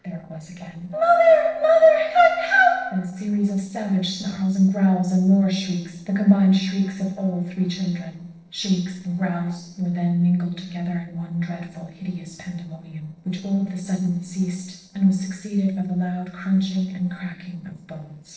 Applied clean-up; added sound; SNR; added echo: neural separator model SepFormer DNS4.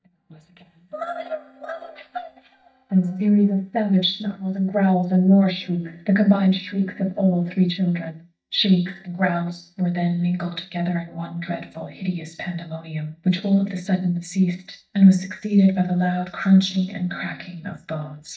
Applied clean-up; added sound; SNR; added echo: neural mask model DeepFilterNet 3.